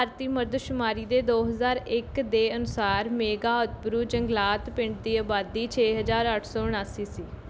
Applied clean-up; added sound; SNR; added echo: none; none; none; none.